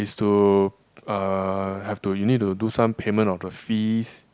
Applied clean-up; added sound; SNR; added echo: none; none; none; none.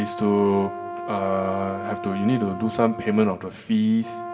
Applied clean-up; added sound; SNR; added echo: none; Brass instrument; 10 dB; reverberation time 1.5 s.